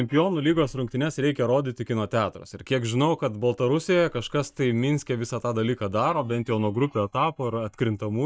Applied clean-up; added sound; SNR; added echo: neural mask model DeepFilterNet 3.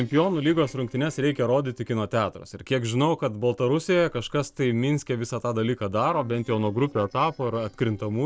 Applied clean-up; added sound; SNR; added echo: neural separator model SepFormer DNS4.